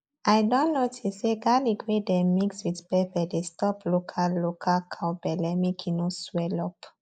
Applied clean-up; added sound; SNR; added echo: neural mask model Resemble Enhance denoiser.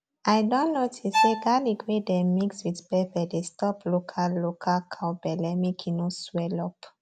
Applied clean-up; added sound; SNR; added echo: none; Bowed string instrument; 2 dB; none.